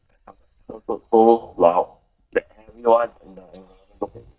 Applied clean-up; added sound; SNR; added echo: neural mask model DeepFilterNet 3.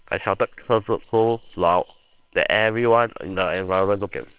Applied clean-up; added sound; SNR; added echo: neural separator model SepFormer WHAMR!.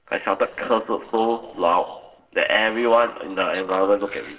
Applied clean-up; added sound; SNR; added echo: neural separator model SepFormer DNS4.